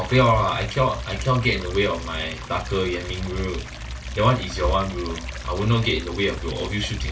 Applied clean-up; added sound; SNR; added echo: none; Stream; 17 dB; reverberation time 0.2 s.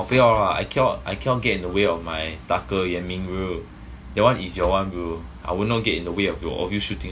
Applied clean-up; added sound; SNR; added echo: none; none; none; none.